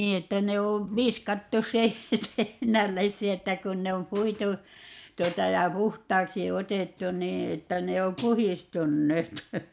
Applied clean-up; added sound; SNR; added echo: none; none; none; none.